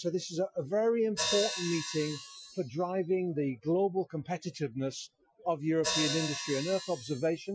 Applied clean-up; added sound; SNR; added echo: classical method Wiener filter.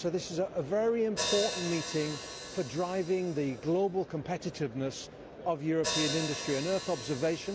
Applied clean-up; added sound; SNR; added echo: none; Hi-hat; 8 dB; none.